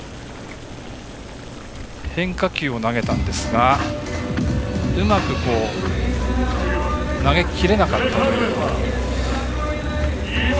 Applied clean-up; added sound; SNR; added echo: none; Boiling + Rattle / Breathing; 15 dB; none.